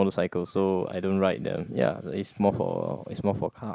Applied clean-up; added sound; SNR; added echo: neural mask model Resemble Enhance denoiser.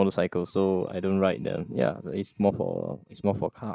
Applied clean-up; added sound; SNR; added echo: neural mask model DeepFilterNet 3.